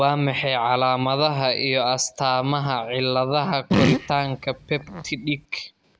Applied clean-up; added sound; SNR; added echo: none; Fart; 2 dB; none.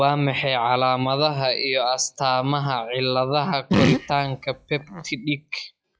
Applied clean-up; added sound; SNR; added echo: classical method log-MMSE.